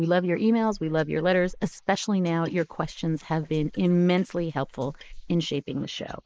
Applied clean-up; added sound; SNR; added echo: neural mask model Resemble Enhance denoiser.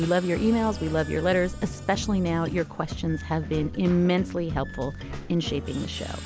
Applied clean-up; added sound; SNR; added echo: none; Screech + Squeak / Screech; 18 dB; none.